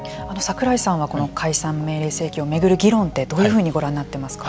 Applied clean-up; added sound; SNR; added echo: none; none; none; none.